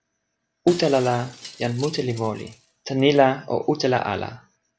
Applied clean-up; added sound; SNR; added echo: none; Shatter; 19 dB; none.